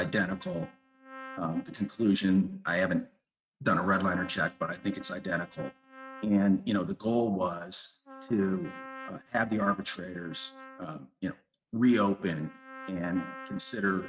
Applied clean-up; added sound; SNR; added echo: neural mask model RNNoise.